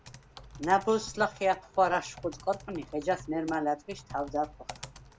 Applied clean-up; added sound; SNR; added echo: none; Typing; 17 dB; none.